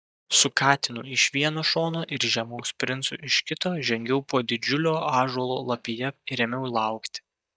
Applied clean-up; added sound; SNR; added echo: neural mask model DeepFilterNet 3.